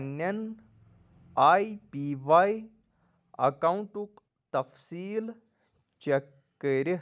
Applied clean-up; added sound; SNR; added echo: none; none; none; none.